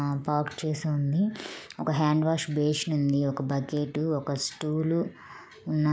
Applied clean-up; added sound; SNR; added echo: none; none; none; none.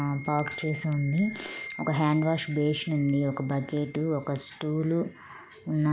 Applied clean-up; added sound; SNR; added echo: none; Bell; 10 dB; none.